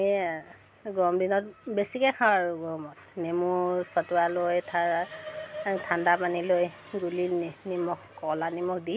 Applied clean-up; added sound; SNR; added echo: none; none; none; none.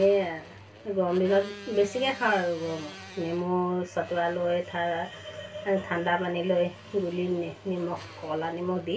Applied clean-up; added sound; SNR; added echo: none; Motorcycle; 19 dB; reverberation time 0.2 s.